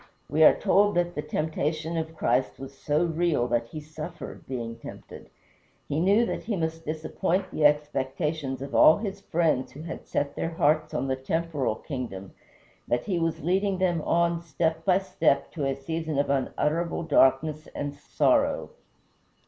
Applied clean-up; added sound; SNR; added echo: none; none; none; none.